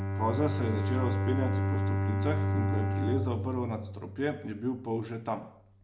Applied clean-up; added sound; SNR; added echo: none; Bowed string instrument; -3 dB; none.